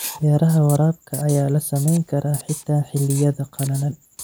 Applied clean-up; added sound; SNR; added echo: none; Writing; 16 dB; none.